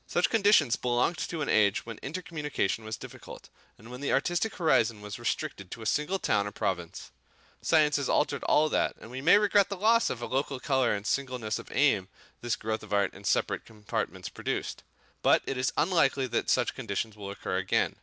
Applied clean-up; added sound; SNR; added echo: none; none; none; none.